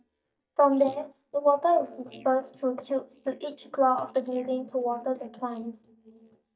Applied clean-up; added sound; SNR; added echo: neural mask model DeepFilterNet 3.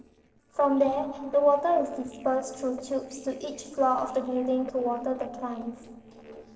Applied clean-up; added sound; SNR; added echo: neural separator model SepFormer DNS4.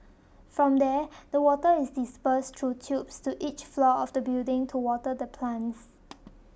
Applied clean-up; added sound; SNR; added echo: none; none; none; none.